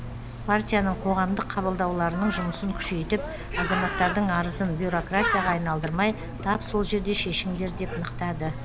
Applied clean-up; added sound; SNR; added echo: none; Bird; 6 dB; none.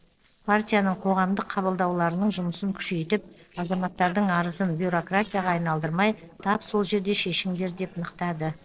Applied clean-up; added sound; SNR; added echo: neural separator model SepFormer DNS4.